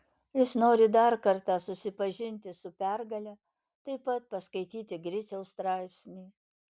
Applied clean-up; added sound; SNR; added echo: none; none; none; none.